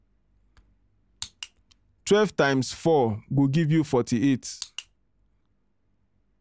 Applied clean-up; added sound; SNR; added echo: none; none; none; none.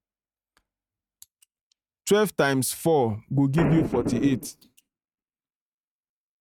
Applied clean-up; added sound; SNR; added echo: neural mask model RNNoise.